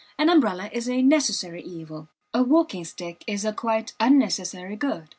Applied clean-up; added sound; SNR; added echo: none; none; none; none.